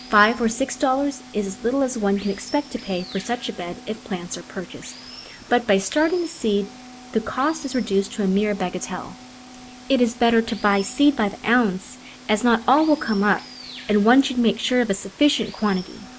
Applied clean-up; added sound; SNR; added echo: none; Water + Wind instrument, woodwind instrument; 19 dB; none.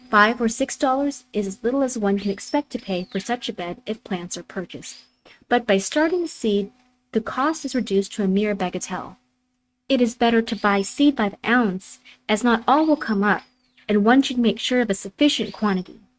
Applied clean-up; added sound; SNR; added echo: neural mask model RNNoise.